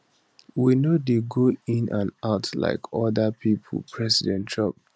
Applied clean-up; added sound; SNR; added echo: none; none; none; none.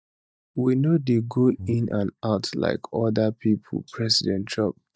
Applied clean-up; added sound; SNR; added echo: neural mask model DeepFilterNet 3.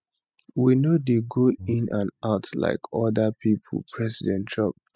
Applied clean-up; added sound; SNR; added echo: classical method spectral subtraction.